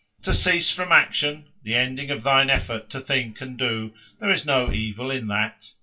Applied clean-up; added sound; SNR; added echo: none; Thump, thud; 11 dB; reverberation time 0.2 s.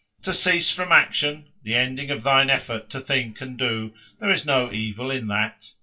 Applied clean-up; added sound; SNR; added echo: neural separator model SepFormer DNS4.